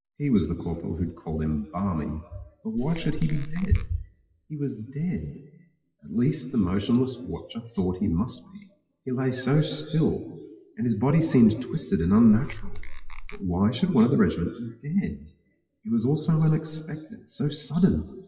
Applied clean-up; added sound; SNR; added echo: classical method WPE with log-MMSE.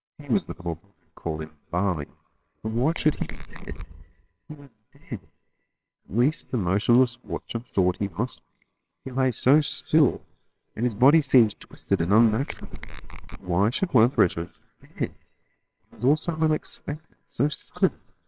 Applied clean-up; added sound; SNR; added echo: neural separator model SepFormer WHAMR!.